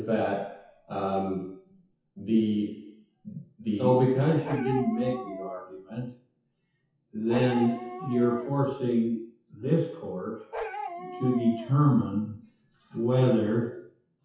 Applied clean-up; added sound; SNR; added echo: classical method WPE with log-MMSE.